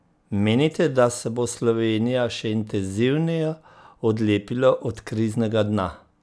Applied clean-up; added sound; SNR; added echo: none; none; none; none.